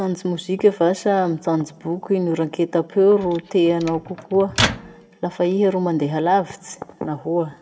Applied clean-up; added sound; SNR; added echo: none; Microwave oven; 8 dB; reverberation time 0.8 s.